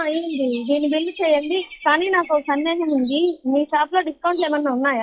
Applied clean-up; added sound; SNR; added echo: classical method log-MMSE.